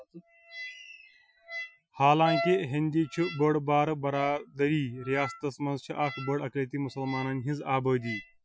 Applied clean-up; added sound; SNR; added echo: classical method Wiener filter.